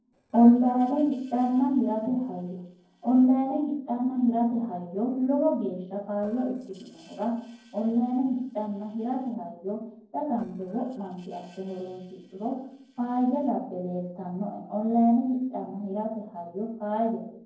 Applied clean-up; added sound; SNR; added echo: neural separator model SepFormer DNS4.